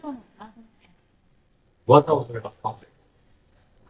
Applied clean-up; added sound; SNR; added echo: neural mask model DeepFilterNet 3.